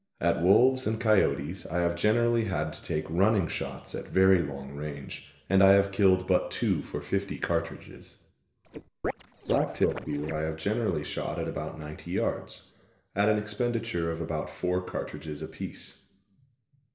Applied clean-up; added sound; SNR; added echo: neural separator model SepFormer DNS4.